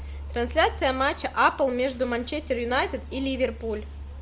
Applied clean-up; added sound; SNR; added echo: none; Truck; 12 dB; none.